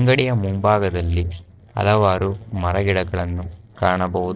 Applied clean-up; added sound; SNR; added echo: neural separator model SepFormer DNS4.